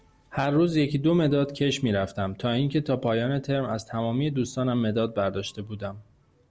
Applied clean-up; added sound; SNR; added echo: none; none; none; none.